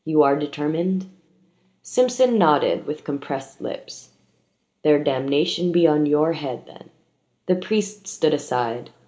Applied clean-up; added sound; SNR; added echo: none; none; none; reverberation time 0.5 s.